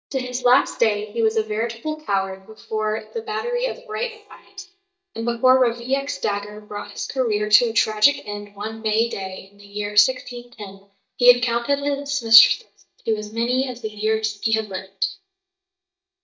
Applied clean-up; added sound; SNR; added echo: neural mask model DeepFilterNet 3.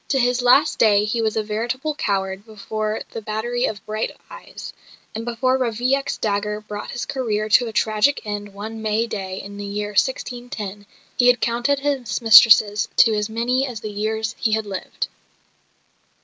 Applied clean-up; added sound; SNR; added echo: none; none; none; none.